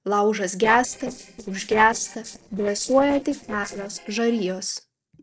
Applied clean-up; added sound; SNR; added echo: neural separator model SepFormer DNS4.